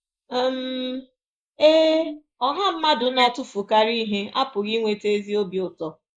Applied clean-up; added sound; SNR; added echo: neural mask model Resemble Enhance denoiser.